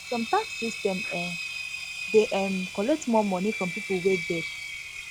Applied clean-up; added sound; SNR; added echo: none; Engine; 7 dB; none.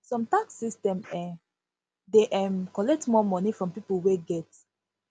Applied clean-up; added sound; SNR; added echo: none; none; none; none.